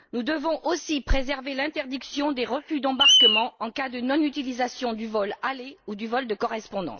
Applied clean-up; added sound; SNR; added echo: neural mask model Resemble Enhance denoiser.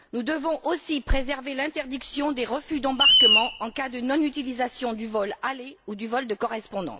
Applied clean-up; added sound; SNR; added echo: none; Screech; -2 dB; none.